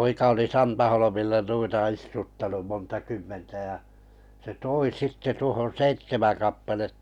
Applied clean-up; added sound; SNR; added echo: none; none; none; none.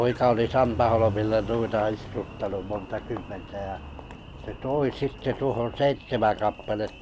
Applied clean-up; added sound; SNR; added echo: none; Engine; 12 dB; none.